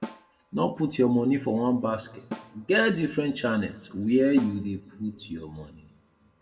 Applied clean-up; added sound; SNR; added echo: none; Snare drum; 19 dB; reverberation time 1.2 s.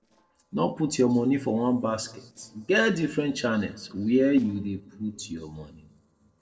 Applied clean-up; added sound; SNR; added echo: neural separator model SepFormer DNS4.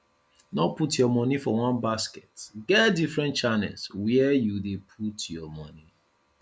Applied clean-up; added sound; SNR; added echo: none; none; none; none.